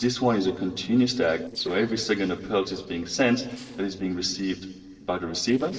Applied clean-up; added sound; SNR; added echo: neural separator model SepFormer DNS4.